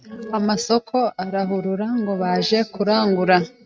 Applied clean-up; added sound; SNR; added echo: neural mask model RNNoise.